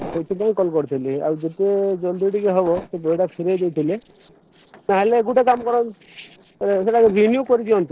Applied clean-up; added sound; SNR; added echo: neural separator model SepFormer DNS4.